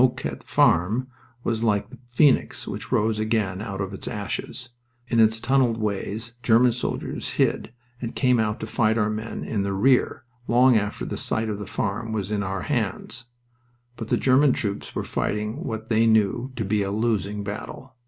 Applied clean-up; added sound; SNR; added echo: none; none; none; none.